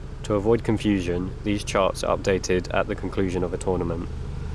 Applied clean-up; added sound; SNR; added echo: none; Idling / Accelerating, revving, vroom / Car; 8 dB; none.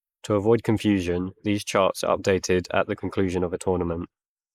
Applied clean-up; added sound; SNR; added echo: neural mask model Resemble Enhance denoiser.